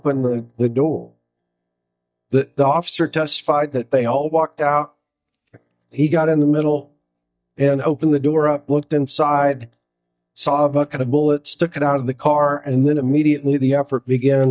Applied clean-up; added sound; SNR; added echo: neural mask model DeepFilterNet 3.